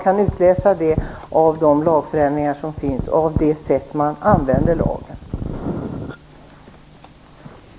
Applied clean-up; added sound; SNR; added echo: none; none; none; none.